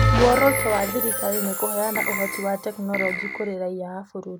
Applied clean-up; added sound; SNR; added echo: none; Keyboard (musical) + Bell; 1 dB; none.